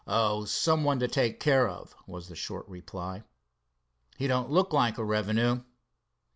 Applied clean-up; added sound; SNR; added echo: none; none; none; none.